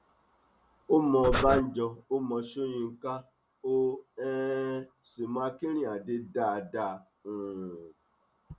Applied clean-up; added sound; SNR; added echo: none; Breathing; -3 dB; none.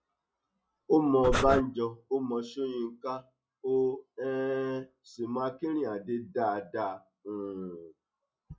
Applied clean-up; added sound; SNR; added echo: classical method log-MMSE.